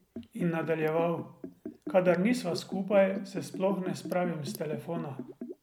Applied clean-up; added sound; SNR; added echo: none; Liquid; 11 dB; none.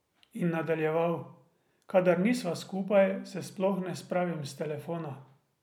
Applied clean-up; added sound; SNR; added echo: none; none; none; none.